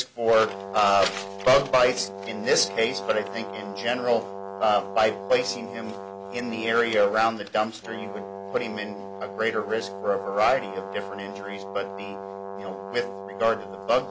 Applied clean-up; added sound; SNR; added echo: none; Brass instrument; 10 dB; none.